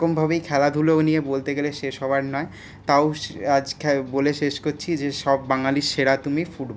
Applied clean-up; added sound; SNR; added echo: none; none; none; none.